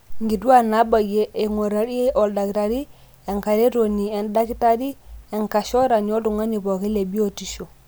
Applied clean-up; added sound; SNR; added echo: none; none; none; none.